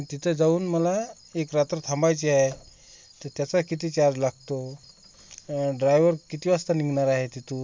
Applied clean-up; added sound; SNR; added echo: none; none; none; none.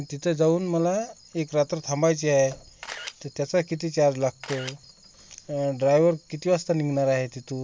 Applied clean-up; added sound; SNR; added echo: none; Camera; 11 dB; none.